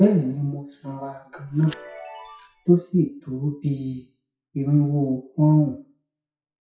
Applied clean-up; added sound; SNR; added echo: classical method WPE with log-MMSE.